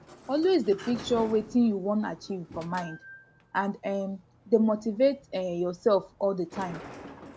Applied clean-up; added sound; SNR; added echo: none; Sliding door; 18 dB; none.